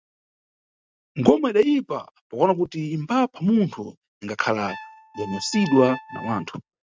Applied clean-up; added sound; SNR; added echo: neural mask model RNNoise.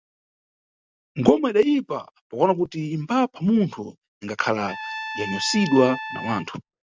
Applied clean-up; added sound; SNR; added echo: none; Trumpet; 10 dB; none.